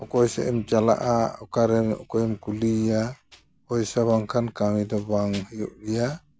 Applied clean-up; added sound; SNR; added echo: none; none; none; none.